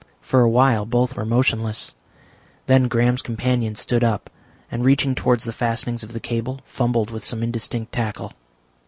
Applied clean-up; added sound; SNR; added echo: none; none; none; none.